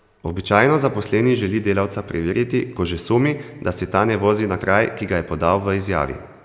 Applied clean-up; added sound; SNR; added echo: none; none; none; none.